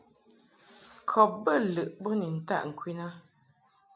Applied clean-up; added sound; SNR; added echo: none; none; none; none.